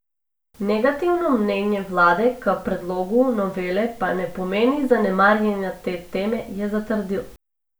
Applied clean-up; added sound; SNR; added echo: none; none; none; none.